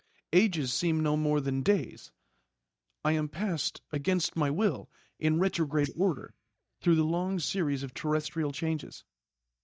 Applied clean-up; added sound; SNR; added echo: neural mask model DeepFilterNet 3.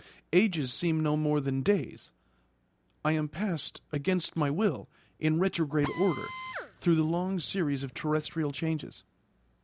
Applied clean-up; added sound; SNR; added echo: none; Drill; 14 dB; none.